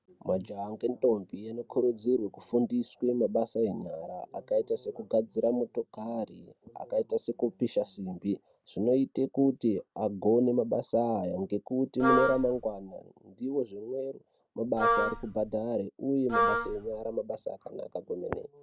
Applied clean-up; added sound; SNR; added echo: none; Wind instrument, woodwind instrument; 0 dB; none.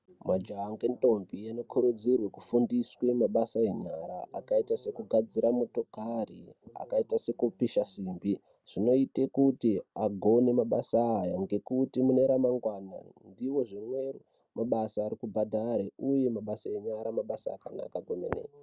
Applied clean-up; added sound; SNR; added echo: none; none; none; none.